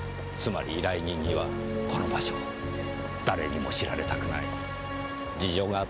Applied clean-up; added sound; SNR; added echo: none; Boiling; 15 dB; none.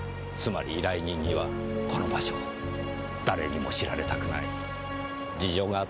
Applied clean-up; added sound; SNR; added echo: none; none; none; none.